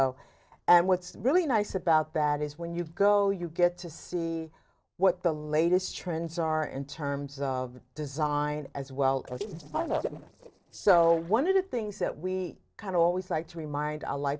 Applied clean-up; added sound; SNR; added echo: neural separator model SepFormer DNS4.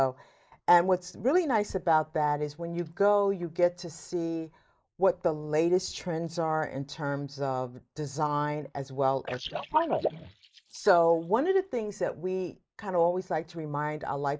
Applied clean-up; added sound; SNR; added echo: neural mask model Resemble Enhance denoiser.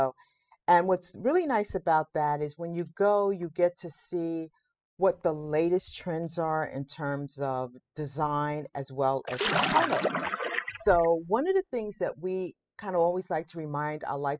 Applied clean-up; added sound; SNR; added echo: classical method spectral subtraction.